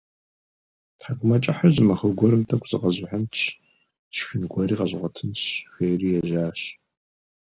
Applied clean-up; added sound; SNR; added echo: none; none; none; none.